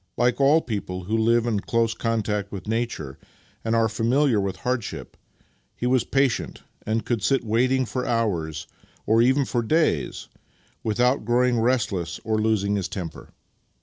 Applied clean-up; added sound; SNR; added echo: none; none; none; none.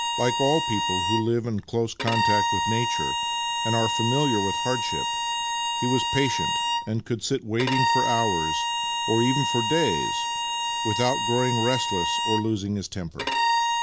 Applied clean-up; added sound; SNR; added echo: none; Bowed string instrument; -1 dB; none.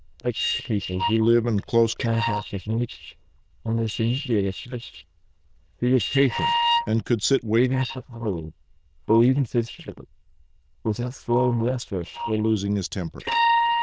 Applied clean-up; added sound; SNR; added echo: neural diffusion model UNIVERSE++.